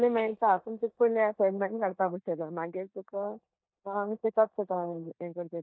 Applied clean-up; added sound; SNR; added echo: neural mask model DeepFilterNet 3.